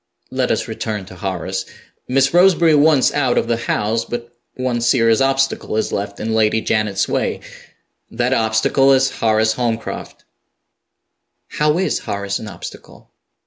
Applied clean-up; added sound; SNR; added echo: none; none; none; none.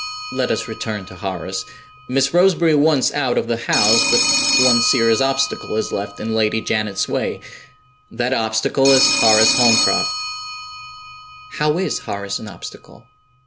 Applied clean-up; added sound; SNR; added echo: none; Telephone; 3 dB; none.